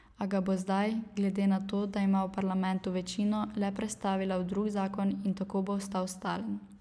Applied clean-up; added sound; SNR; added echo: none; none; none; none.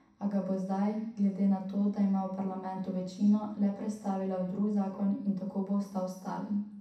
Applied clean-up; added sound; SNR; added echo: none; none; none; reverberation time 0.7 s.